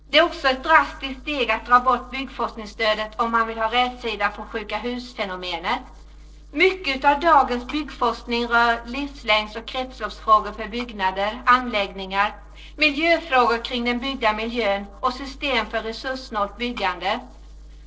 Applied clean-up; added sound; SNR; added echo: neural separator model SepFormer DNS4.